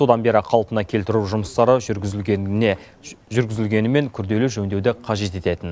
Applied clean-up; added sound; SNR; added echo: none; none; none; none.